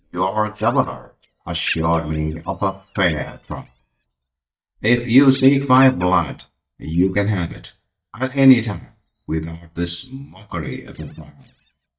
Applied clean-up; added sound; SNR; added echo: neural mask model DeepFilterNet 3.